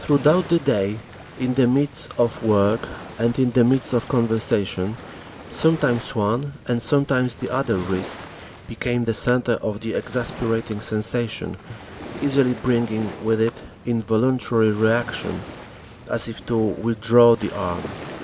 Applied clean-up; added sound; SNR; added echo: none; Waves, surf; 16 dB; none.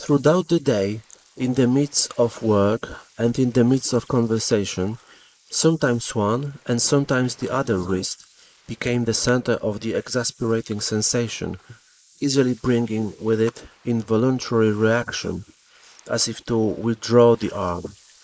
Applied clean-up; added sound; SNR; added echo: neural mask model Resemble Enhance denoiser.